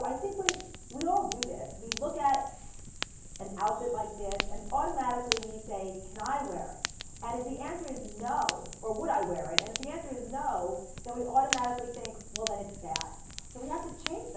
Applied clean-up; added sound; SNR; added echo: none; Fire; 5 dB; reverberation time 0.7 s.